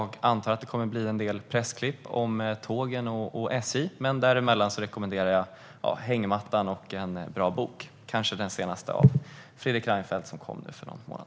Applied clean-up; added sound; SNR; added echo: none; none; none; none.